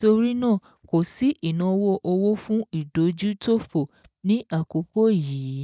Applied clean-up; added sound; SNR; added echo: neural mask model DeepFilterNet 3.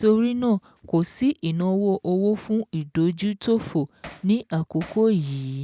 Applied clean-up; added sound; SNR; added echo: none; Hammer; 19 dB; none.